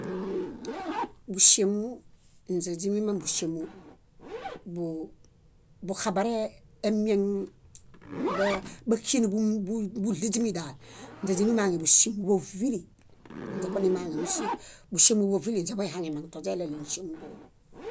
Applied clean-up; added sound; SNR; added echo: none; Zipper (clothing); 15 dB; none.